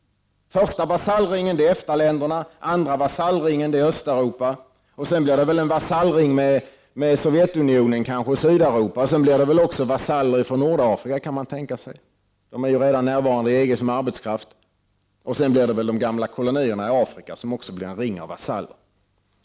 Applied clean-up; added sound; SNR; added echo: none; none; none; none.